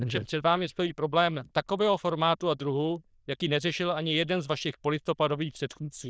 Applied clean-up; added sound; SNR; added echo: neural diffusion model UNIVERSE++.